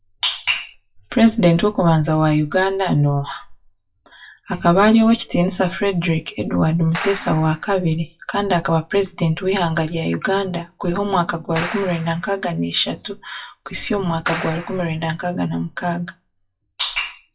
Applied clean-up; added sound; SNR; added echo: classical method WPE with log-MMSE.